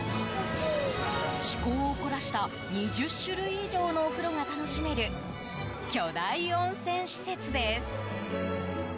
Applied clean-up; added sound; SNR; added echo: none; Breathing; 14 dB; none.